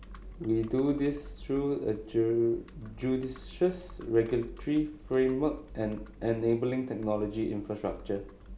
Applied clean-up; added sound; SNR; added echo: none; Computer keyboard; 17 dB; none.